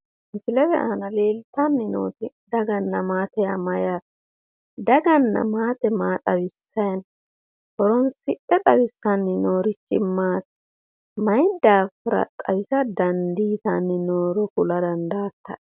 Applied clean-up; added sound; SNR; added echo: none; none; none; none.